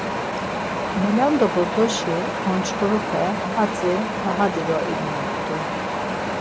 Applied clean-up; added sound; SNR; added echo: none; Wind; 1 dB; none.